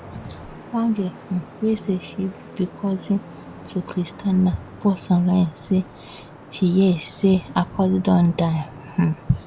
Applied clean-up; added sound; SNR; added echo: none; Traffic noise, roadway noise / Vehicle horn, car horn, honking; 17 dB; none.